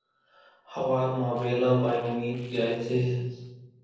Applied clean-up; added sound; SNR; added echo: neural separator model SepFormer DNS4.